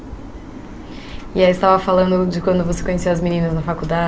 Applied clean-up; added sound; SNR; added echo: none; none; none; none.